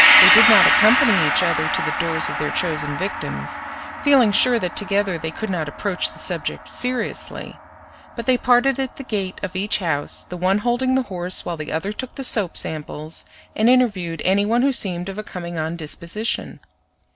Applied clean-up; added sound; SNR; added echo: none; Gong; 2 dB; none.